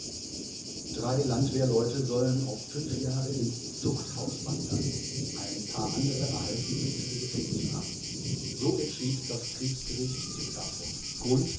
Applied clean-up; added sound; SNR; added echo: none; Thunder; 2 dB; reverberation time 0.7 s.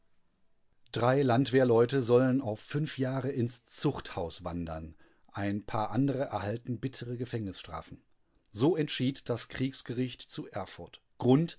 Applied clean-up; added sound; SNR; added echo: none; none; none; none.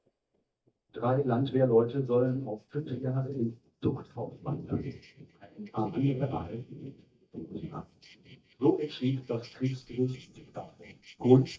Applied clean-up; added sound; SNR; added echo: neural mask model DeepFilterNet 3.